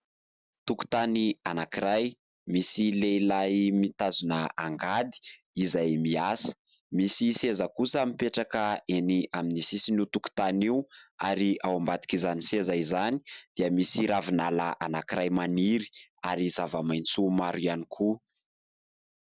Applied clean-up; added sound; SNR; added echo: none; none; none; none.